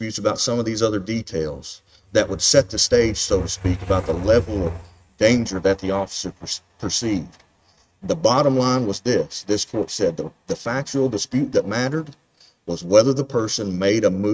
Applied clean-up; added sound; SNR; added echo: neural mask model RNNoise.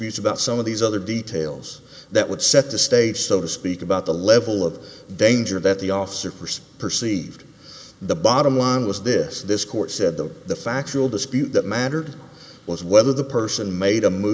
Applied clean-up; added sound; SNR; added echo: none; none; none; none.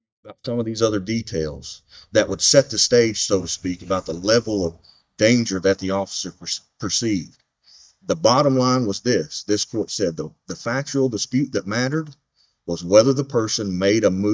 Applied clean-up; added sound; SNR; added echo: neural mask model DeepFilterNet 3.